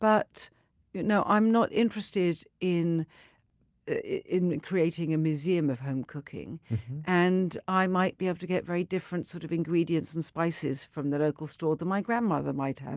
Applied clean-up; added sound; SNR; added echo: none; none; none; none.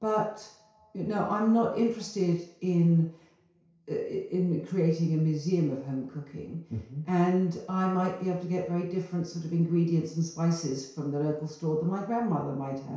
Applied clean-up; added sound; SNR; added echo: none; none; none; reverberation time 0.6 s.